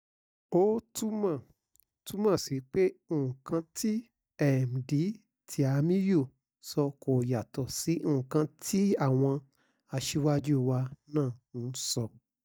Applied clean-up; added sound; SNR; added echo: neural mask model DeepFilterNet 3.